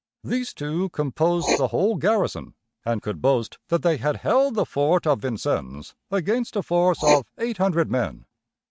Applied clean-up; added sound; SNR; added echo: neural mask model RNNoise.